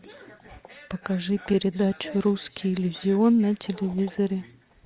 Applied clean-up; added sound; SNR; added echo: none; none; none; none.